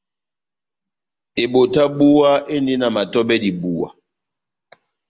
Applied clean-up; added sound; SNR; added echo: none; none; none; none.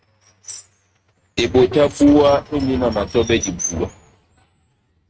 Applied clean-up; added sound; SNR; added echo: neural mask model RNNoise.